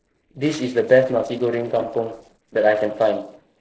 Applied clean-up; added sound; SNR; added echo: neural separator model SepFormer DNS4.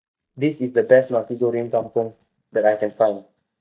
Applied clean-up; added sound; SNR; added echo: neural mask model DeepFilterNet 3.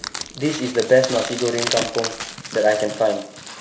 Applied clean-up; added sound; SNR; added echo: none; Crushing; 9 dB; reverberation time 0.6 s.